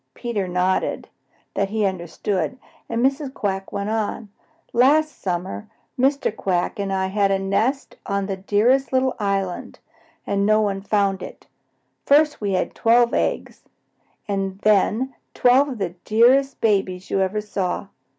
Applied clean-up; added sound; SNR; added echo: none; none; none; none.